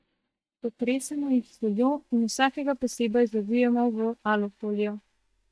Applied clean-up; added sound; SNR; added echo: neural mask model DeepFilterNet 3.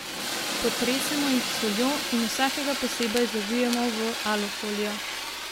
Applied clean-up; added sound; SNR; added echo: none; Fire; 2 dB; none.